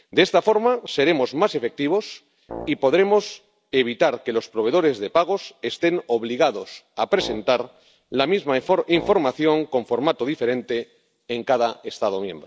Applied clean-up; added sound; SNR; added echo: none; Brass instrument; 17 dB; none.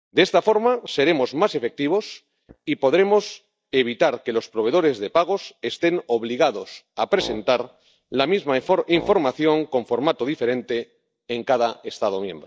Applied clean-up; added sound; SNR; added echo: neural mask model DeepFilterNet 3.